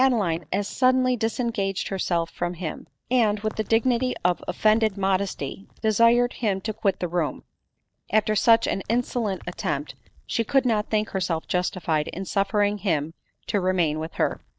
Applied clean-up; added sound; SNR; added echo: neural mask model DeepFilterNet 3.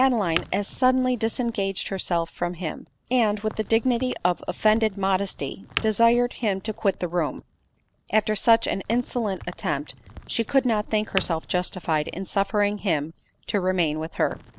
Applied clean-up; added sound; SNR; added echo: none; Crack; 17 dB; none.